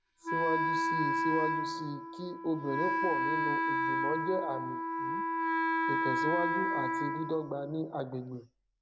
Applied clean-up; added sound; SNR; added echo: none; Wind instrument, woodwind instrument; -4 dB; none.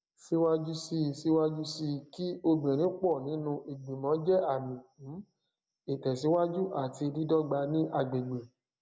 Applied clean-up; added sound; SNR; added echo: none; none; none; none.